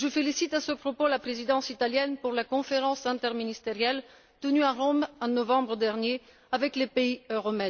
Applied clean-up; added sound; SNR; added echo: none; none; none; none.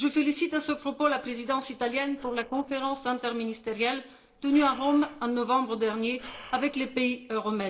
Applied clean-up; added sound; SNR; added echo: neural separator model SepFormer DNS4.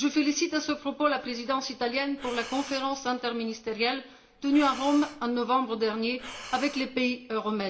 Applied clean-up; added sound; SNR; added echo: none; Breathing; 16 dB; reverberation time 0.5 s.